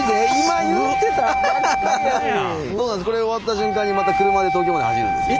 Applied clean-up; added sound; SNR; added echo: none; Wind instrument, woodwind instrument; -1 dB; none.